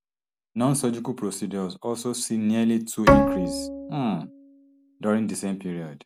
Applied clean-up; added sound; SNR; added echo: none; Bowed string instrument; -2 dB; none.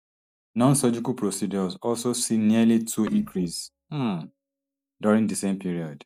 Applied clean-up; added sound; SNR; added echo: neural mask model DeepFilterNet 3.